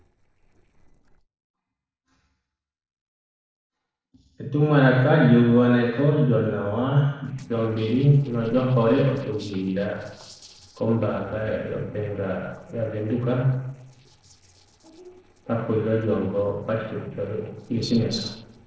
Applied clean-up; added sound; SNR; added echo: neural separator model SepFormer DNS4.